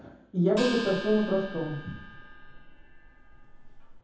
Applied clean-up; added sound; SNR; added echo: none; Gong; 11 dB; reverberation time 0.7 s.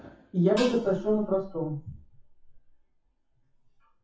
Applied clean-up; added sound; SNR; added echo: classical method WPE with log-MMSE.